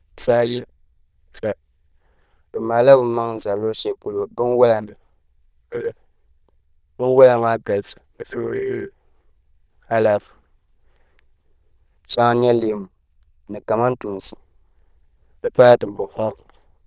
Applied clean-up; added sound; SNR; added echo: neural diffusion model UNIVERSE++.